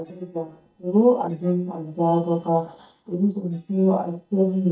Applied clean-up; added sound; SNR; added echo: neural mask model DeepFilterNet 3.